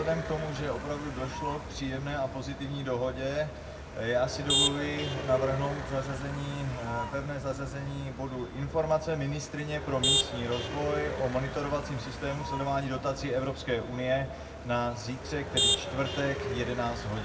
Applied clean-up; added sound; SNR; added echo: none; Motor vehicle (road); 3 dB; reverberation time 0.4 s.